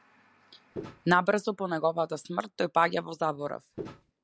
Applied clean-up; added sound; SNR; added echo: none; Walk, footsteps; 11 dB; none.